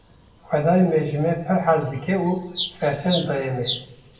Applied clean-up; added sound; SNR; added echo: none; Bird vocalization, bird call, bird song; 13 dB; reverberation time 0.7 s.